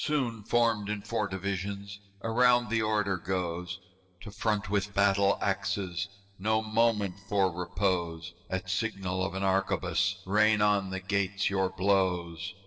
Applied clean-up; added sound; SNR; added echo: neural separator model SepFormer DNS4.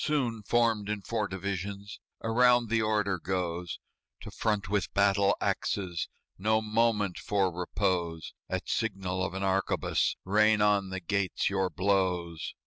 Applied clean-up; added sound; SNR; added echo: none; none; none; none.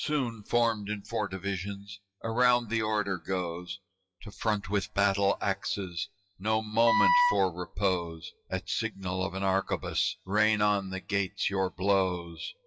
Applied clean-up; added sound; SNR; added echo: classical method WPE with log-MMSE.